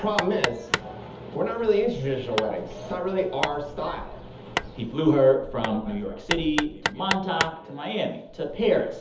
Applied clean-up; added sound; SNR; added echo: none; Hammer; 8 dB; reverberation time 0.7 s.